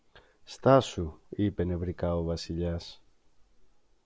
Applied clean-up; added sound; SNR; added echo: none; none; none; none.